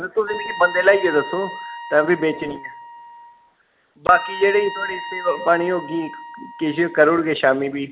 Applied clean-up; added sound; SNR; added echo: none; Trumpet; 13 dB; none.